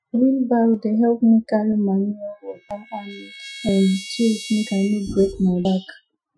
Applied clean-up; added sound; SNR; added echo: classical method Wiener filter.